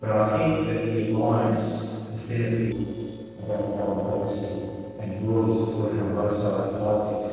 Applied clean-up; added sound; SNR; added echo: neural separator model SepFormer DNS4.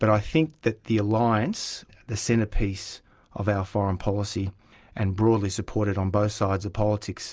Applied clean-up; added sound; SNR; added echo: none; none; none; none.